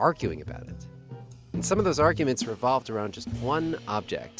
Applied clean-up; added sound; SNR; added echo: none; none; none; none.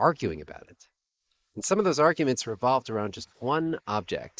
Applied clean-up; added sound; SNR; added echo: neural mask model Resemble Enhance denoiser.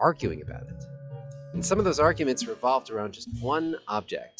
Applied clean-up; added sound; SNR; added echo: classical method log-MMSE.